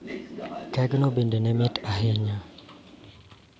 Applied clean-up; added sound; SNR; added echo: none; Train; 12 dB; none.